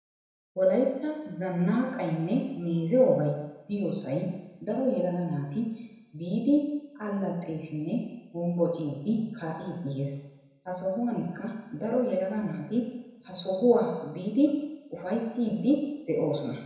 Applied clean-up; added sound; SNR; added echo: none; none; none; reverberation time 1.0 s.